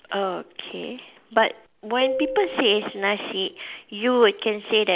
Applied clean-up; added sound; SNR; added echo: none; Marimba, xylophone; 8 dB; none.